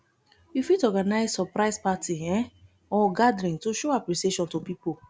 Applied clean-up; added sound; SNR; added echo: none; none; none; none.